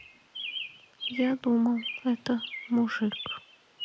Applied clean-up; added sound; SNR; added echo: neural mask model Resemble Enhance denoiser.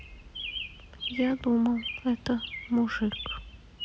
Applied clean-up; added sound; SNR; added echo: none; Chirp, tweet; 11 dB; none.